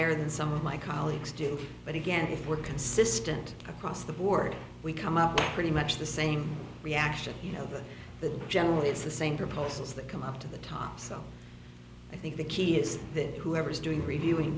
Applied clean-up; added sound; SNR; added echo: none; none; none; none.